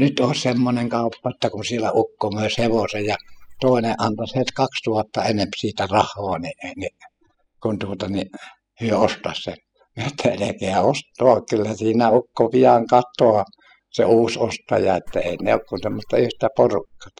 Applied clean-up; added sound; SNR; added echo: classical method spectral subtraction.